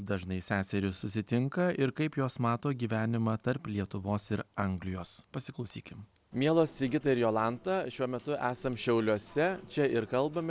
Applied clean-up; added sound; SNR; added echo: none; none; none; none.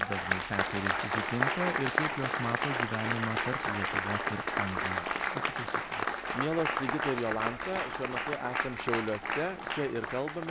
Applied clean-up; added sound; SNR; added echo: none; Applause; -2 dB; none.